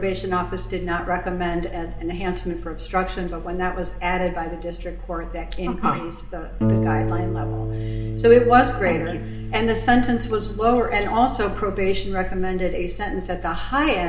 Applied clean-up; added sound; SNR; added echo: none; Harp; 9 dB; reverberation time 0.7 s.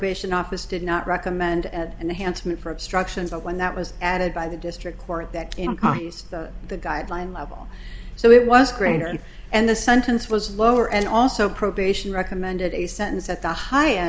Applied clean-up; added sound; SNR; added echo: none; none; none; none.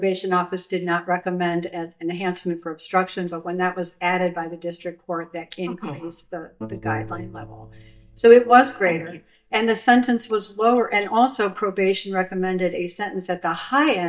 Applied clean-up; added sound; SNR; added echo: neural mask model DeepFilterNet 3.